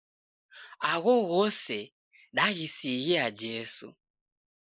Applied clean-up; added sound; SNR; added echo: neural mask model Resemble Enhance denoiser.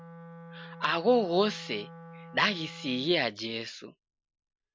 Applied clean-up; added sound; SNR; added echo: none; Wind instrument, woodwind instrument; 18 dB; none.